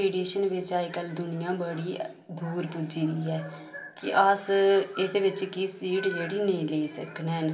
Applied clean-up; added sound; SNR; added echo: none; none; none; reverberation time 1.0 s.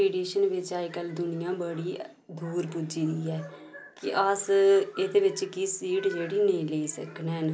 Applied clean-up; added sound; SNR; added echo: none; none; none; none.